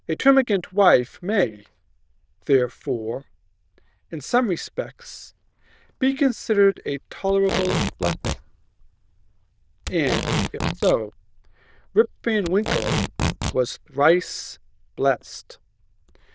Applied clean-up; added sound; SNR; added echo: neural diffusion model UNIVERSE++.